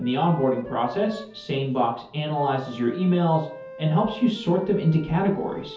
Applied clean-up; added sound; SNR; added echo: none; Wind instrument, woodwind instrument; 19 dB; reverberation time 0.5 s.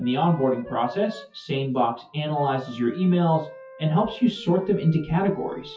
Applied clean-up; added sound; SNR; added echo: classical method WPE with log-MMSE.